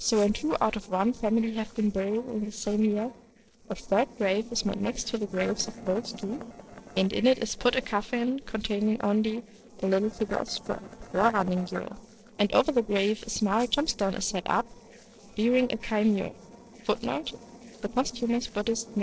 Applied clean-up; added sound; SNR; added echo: neural separator model SepFormer DNS4.